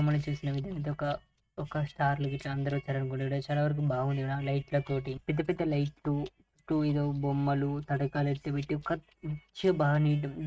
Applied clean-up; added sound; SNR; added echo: neural mask model RNNoise.